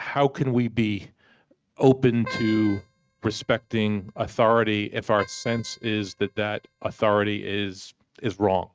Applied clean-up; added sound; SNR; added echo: neural mask model RNNoise.